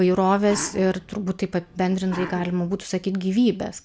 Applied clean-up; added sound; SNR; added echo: none; Sneeze; 15 dB; none.